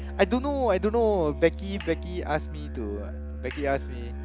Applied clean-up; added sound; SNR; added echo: none; Musical instrument; 7 dB; none.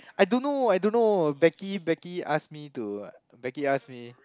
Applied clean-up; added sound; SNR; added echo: none; none; none; none.